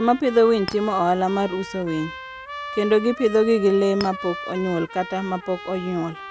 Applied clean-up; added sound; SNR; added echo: none; Chink, clink + Trumpet; 13 dB; none.